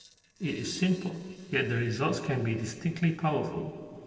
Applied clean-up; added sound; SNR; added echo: neural separator model SepFormer DNS4.